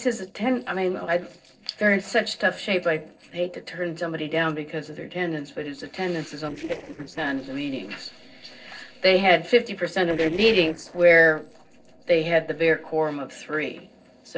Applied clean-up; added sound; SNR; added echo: neural separator model SepFormer DNS4.